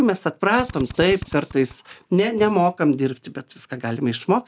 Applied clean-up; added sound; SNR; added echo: none; Drill; 14 dB; none.